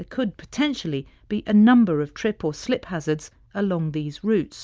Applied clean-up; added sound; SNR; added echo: none; none; none; none.